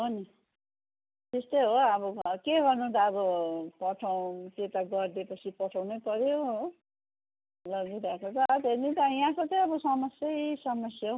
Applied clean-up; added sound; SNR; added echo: none; none; none; none.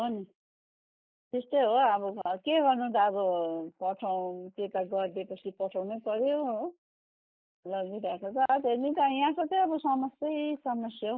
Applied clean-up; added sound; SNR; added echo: neural mask model Resemble Enhance denoiser.